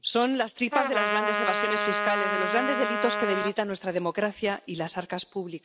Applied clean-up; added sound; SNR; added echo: none; Trumpet; 0 dB; none.